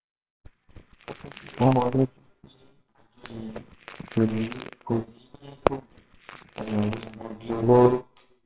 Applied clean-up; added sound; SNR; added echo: neural separator model SepFormer WHAMR!.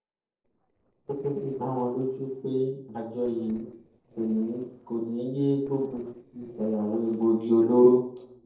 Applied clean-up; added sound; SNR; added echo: neural separator model SepFormer DNS4.